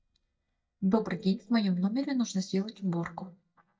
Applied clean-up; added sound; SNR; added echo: neural mask model DeepFilterNet 3.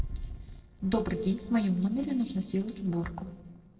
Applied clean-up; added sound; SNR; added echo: neural separator model SepFormer DNS4.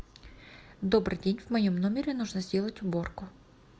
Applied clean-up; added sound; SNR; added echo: none; none; none; none.